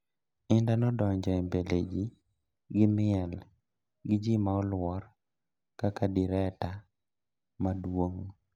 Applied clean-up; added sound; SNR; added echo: none; none; none; none.